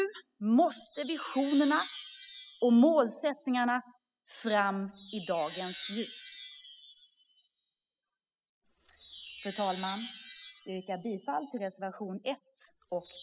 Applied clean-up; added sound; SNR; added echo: classical method spectral subtraction.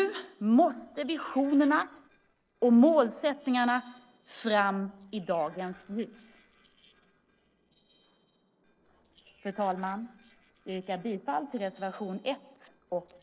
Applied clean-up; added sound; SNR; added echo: neural separator model SepFormer DNS4.